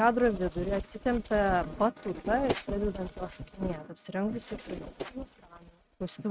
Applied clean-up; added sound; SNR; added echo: neural mask model RNNoise.